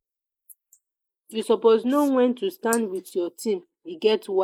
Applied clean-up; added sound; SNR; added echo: neural mask model Resemble Enhance denoiser.